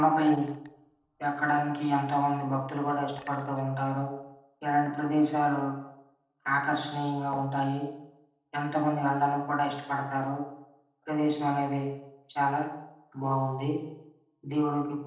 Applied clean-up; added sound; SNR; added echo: neural separator model SepFormer DNS4.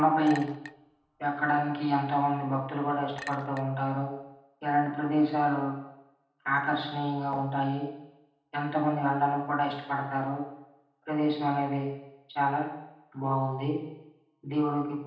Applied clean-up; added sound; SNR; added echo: none; Chink, clink; 17 dB; reverberation time 0.8 s.